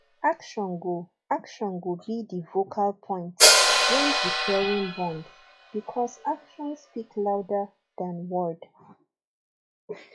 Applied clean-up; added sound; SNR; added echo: classical method log-MMSE.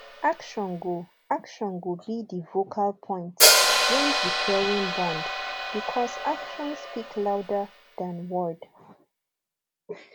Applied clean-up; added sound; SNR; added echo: none; Hi-hat; -3 dB; none.